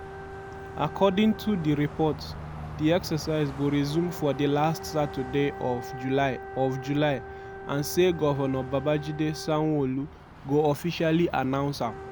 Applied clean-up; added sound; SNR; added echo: none; Car passing by + Wind instrument, woodwind instrument; 12 dB; none.